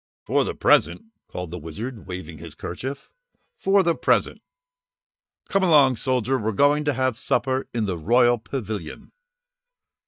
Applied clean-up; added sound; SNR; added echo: neural mask model DeepFilterNet 3.